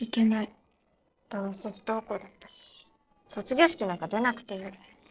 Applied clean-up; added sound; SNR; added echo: neural separator model SepFormer DNS4.